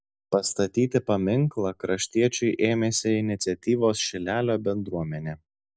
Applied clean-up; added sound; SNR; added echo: none; none; none; none.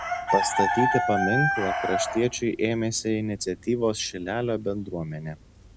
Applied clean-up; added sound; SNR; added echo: none; Chicken, rooster; 2 dB; none.